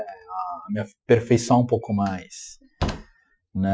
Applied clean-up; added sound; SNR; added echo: classical method Wiener filter.